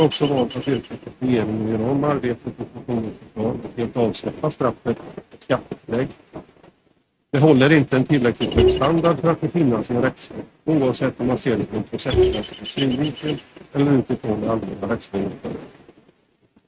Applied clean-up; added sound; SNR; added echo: neural mask model RNNoise.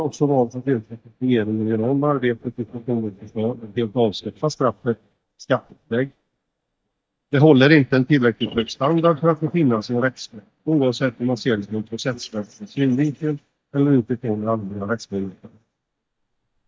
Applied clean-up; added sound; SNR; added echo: neural mask model DeepFilterNet 3.